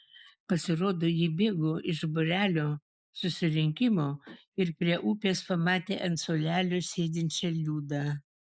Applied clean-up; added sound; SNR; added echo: neural mask model Resemble Enhance denoiser.